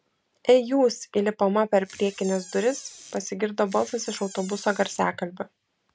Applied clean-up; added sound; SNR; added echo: none; Door; 19 dB; none.